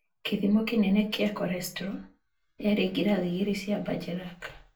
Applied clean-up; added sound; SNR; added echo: none; none; none; reverberation time 0.3 s.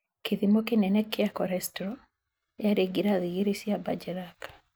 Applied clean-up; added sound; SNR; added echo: none; none; none; none.